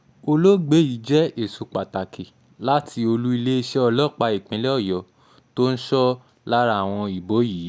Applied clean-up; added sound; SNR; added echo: none; none; none; none.